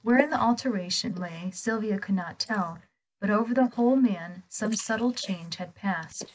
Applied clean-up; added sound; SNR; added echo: neural mask model Resemble Enhance denoiser.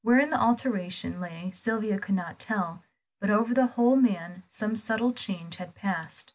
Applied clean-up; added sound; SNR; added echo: none; none; none; none.